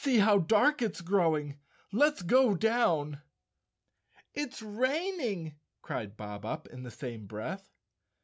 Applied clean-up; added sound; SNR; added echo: none; none; none; none.